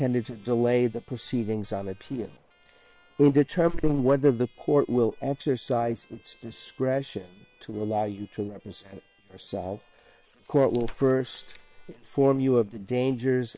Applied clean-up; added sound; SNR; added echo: neural separator model SepFormer WHAM!.